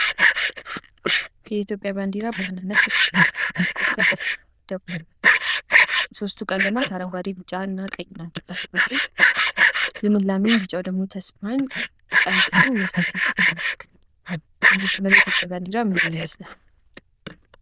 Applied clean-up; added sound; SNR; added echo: neural diffusion model UNIVERSE++.